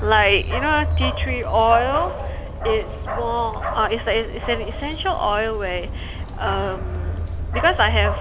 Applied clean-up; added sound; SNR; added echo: none; Bark; 3 dB; none.